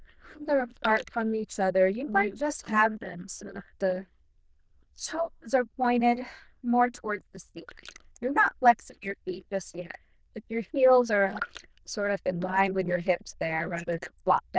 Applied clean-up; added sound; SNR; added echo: neural diffusion model UNIVERSE++.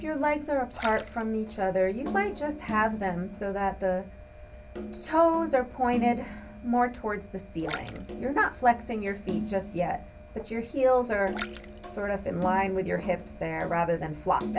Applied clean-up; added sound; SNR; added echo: none; Splash, splatter; 17 dB; none.